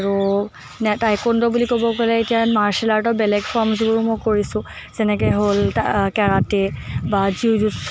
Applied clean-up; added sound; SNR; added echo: none; none; none; none.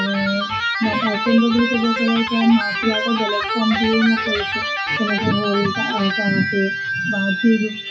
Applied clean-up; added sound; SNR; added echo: classical method WPE with log-MMSE.